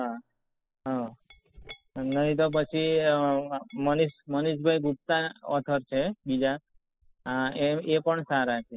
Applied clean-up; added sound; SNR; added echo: classical method spectral subtraction.